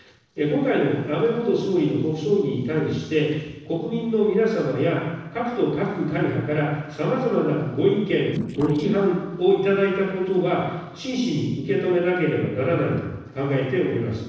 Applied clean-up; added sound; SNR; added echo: neural separator model SepFormer DNS4.